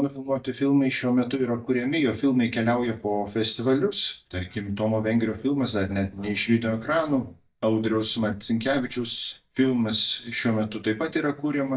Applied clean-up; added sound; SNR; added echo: neural mask model DeepFilterNet 3.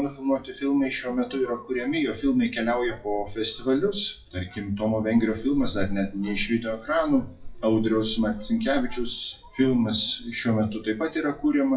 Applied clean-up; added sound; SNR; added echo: classical method WPE with log-MMSE.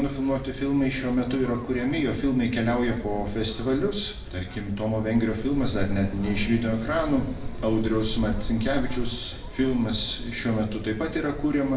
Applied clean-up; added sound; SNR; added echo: none; Wind; 8 dB; reverberation time 0.7 s.